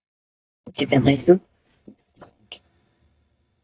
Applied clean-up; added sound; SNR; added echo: neural mask model DeepFilterNet 3.